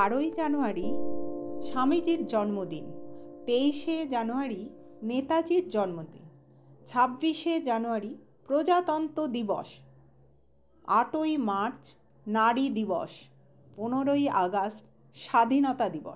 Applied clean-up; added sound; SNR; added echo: none; Piano; 10 dB; none.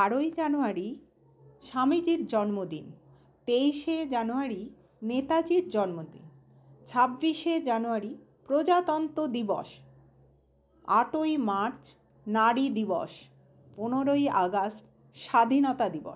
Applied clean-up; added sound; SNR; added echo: none; none; none; none.